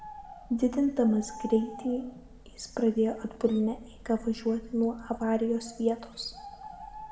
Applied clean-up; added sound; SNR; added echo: none; Bird; 17 dB; reverberation time 0.8 s.